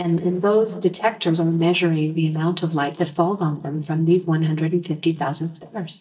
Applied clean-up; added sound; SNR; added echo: neural mask model DeepFilterNet 3.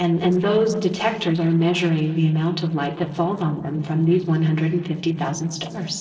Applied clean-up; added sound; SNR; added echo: neural separator model SepFormer DNS4.